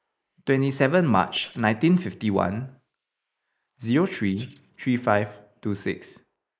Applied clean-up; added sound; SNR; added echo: neural mask model Resemble Enhance denoiser.